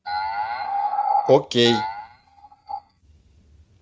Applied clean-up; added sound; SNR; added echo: neural mask model RNNoise.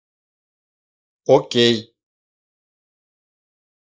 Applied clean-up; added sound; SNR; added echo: neural mask model Resemble Enhance denoiser.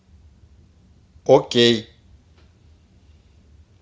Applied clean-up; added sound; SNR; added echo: none; none; none; none.